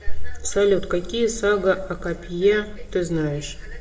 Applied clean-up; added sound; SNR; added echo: none; none; none; reverberation time 0.8 s.